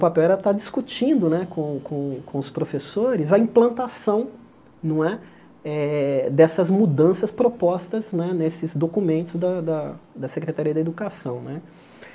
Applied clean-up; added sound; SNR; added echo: none; none; none; none.